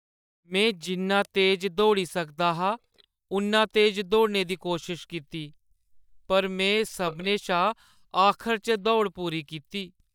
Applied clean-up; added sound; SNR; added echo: neural mask model DeepFilterNet 3.